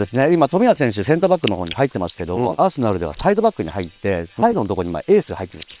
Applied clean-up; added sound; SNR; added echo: neural separator model SepFormer WHAM!.